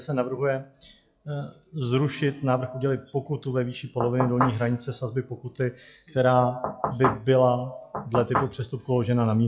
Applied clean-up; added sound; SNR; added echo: classical method log-MMSE.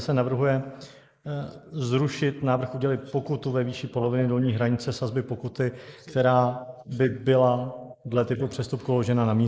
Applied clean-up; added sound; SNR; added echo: neural mask model Resemble Enhance denoiser.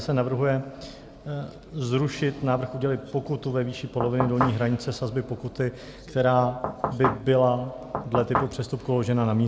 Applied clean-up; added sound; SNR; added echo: none; Knock / Wood; 2 dB; none.